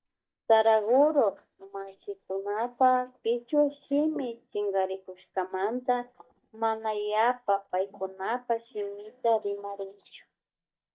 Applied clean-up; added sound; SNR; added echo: neural mask model DeepFilterNet 3.